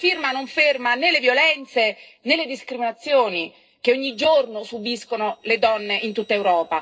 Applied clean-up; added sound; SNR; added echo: neural separator model SepFormer DNS4.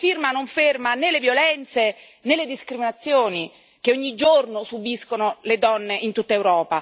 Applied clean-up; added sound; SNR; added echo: none; none; none; none.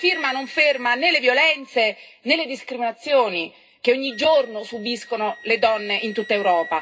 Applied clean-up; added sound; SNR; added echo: none; Wind instrument, woodwind instrument; 19 dB; reverberation time 0.2 s.